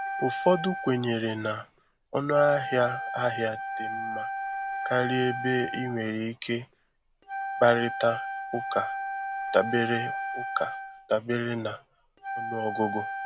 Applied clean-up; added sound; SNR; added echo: none; Wind instrument, woodwind instrument; 6 dB; none.